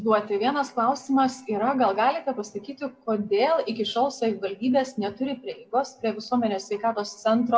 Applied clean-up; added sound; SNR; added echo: none; none; none; none.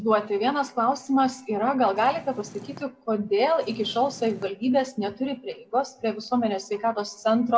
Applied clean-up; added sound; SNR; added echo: none; Purr; 19 dB; none.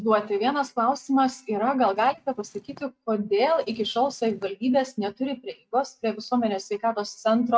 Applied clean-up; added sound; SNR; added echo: neural mask model RNNoise.